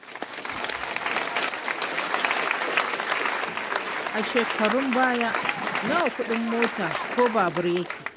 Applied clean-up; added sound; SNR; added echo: none; Applause; 0 dB; none.